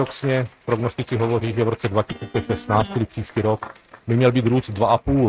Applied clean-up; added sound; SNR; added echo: neural mask model RNNoise.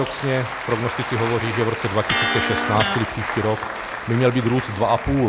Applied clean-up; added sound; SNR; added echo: none; Applause + Electric guitar; 4 dB; none.